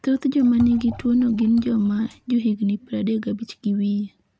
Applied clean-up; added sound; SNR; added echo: none; Liquid; 19 dB; none.